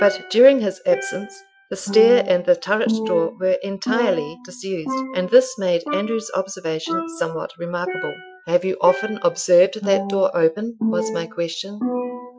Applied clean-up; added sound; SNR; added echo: classical method Wiener filter.